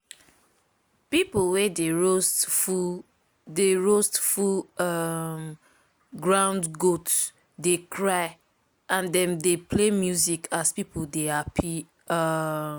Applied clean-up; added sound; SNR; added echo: none; none; none; none.